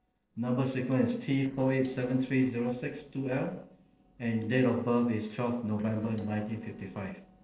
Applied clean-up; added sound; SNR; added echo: neural separator model SepFormer DNS4.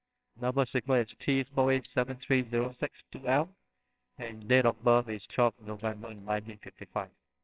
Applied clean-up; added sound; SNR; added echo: neural separator model SepFormer WHAMR!.